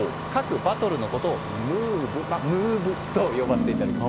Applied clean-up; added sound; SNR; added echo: none; Engine starting; 4 dB; none.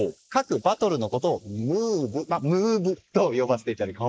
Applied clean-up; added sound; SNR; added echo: neural mask model Resemble Enhance denoiser.